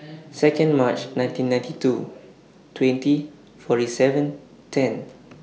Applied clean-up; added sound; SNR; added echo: none; none; none; none.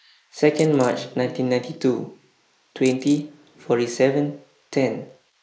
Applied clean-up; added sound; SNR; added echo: neural mask model Resemble Enhance denoiser.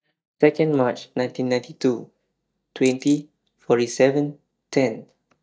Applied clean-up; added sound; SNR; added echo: neural mask model DeepFilterNet 3.